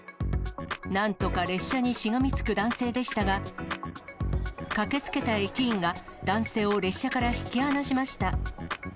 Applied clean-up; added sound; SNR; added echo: none; none; none; none.